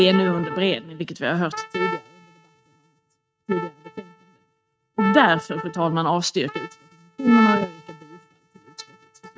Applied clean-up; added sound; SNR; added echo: neural mask model RNNoise.